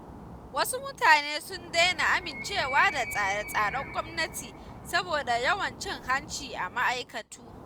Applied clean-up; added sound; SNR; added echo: none; Animal; 12 dB; none.